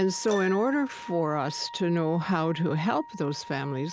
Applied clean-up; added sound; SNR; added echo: none; Keyboard (musical) + Wind instrument, woodwind instrument; 15 dB; none.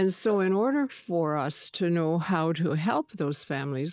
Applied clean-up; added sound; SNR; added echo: neural mask model DeepFilterNet 3.